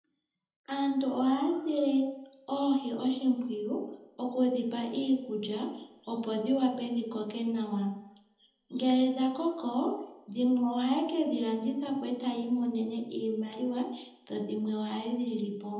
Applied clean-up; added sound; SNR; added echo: none; none; none; reverberation time 0.8 s.